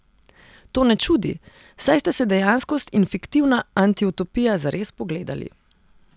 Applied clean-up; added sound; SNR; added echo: none; none; none; none.